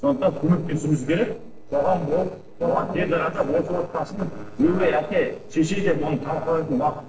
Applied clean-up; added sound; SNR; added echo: neural separator model SepFormer DNS4.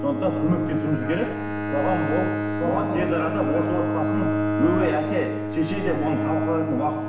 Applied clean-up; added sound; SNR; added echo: none; Bowed string instrument; 0 dB; reverberation time 1.0 s.